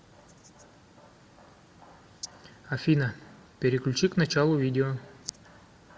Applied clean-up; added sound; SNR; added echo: none; none; none; none.